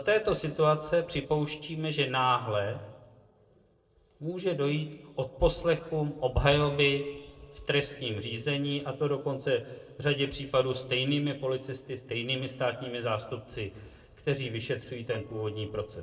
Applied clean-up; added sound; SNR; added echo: neural separator model SepFormer DNS4.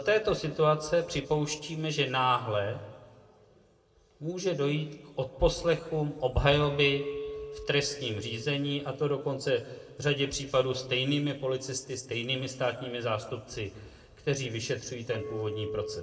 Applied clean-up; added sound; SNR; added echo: none; Chink, clink; 16 dB; reverberation time 1.1 s.